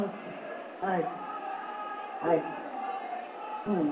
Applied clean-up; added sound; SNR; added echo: none; Cricket; 0 dB; reverberation time 0.6 s.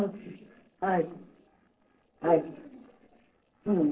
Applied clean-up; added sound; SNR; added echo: neural separator model SepFormer DNS4.